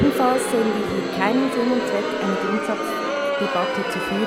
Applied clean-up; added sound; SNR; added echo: none; Crowd; 0 dB; none.